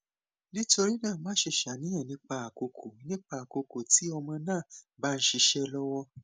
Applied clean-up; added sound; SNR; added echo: none; none; none; none.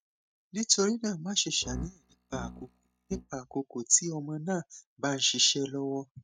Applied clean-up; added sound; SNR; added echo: neural mask model RNNoise.